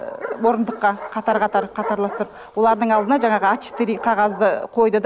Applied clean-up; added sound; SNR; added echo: none; Bark; 13 dB; none.